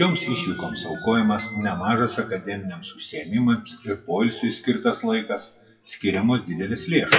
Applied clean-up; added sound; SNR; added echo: classical method WPE with log-MMSE.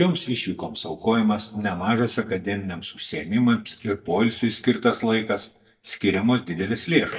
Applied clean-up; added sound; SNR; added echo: neural mask model DeepFilterNet 3.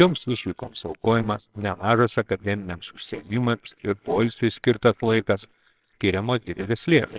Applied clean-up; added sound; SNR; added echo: neural separator model SepFormer WHAMR!.